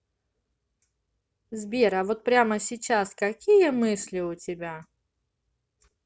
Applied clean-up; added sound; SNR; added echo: none; none; none; none.